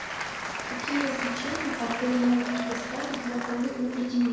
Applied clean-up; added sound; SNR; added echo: none; Applause / Crowd; 5 dB; reverberation time 1.0 s.